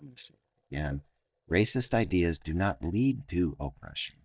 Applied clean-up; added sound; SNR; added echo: neural mask model DeepFilterNet 3.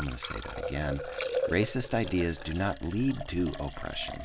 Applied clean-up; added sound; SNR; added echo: none; Liquid; 6 dB; none.